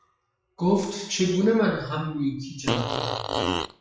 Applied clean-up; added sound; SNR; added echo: classical method WPE with log-MMSE.